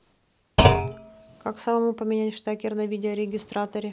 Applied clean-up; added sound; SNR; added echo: none; Thump, thud; -4 dB; none.